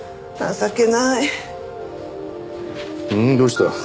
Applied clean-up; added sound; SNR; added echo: none; none; none; none.